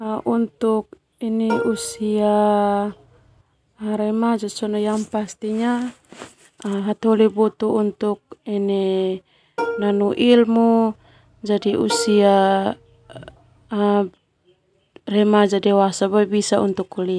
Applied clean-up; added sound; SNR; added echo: none; Plucked string instrument; 11 dB; none.